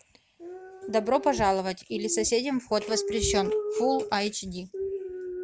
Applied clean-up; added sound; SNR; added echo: none; none; none; none.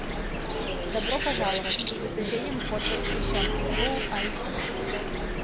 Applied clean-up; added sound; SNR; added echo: none; Bird; -4 dB; none.